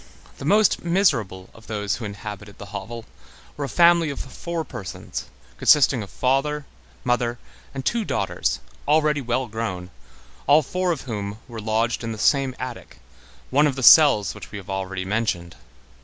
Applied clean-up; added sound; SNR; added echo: none; none; none; none.